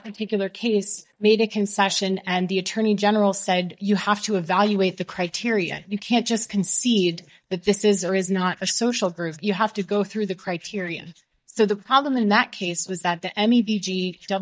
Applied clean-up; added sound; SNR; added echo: neural mask model DeepFilterNet 3.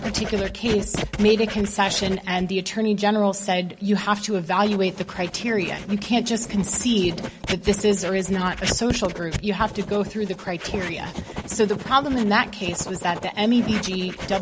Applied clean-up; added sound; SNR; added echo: none; Writing; 10 dB; none.